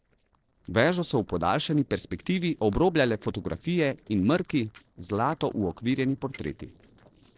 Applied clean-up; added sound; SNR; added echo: neural separator model SepFormer DNS4.